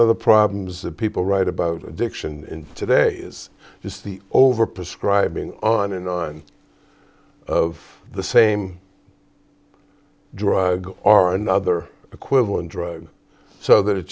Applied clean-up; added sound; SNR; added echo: none; none; none; none.